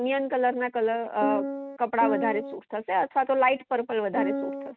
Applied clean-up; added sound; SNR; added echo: neural mask model RNNoise.